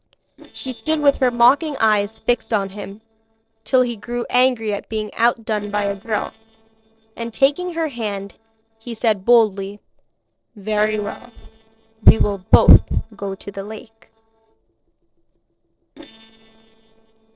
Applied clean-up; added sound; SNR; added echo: neural separator model SepFormer DNS4.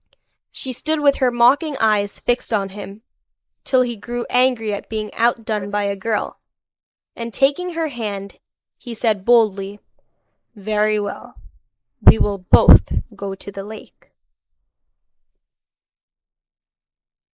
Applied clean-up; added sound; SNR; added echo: neural mask model Resemble Enhance denoiser.